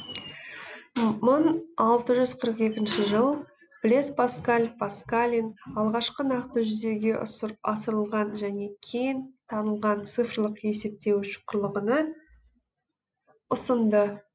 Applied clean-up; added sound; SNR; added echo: none; none; none; none.